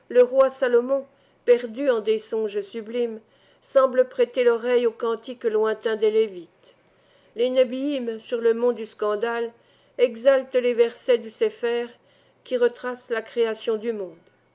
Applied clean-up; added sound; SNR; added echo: none; none; none; none.